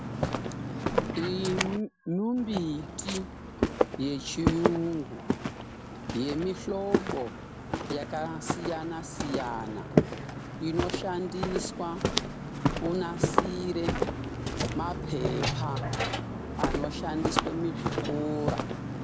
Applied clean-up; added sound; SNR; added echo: none; Walk, footsteps; -2 dB; none.